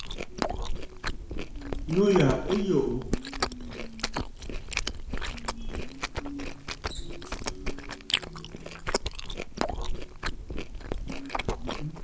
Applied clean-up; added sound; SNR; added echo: none; Chewing, mastication; -1 dB; reverberation time 0.7 s.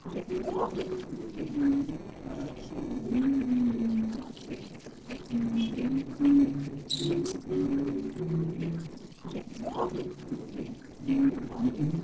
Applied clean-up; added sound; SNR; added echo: neural separator model SepFormer DNS4.